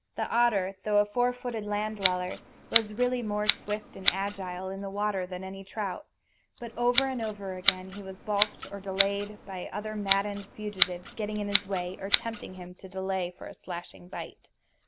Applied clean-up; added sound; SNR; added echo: none; Scissors; 2 dB; none.